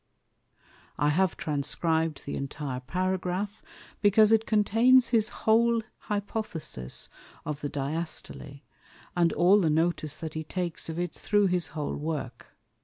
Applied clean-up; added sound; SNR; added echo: none; none; none; none.